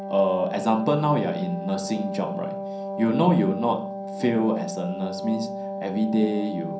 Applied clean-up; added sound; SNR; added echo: none; Wind instrument, woodwind instrument; 8 dB; reverberation time 0.6 s.